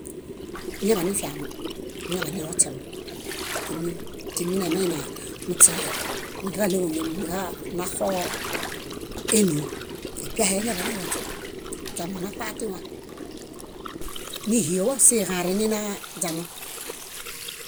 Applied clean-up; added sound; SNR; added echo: none; Gurgling; 7 dB; none.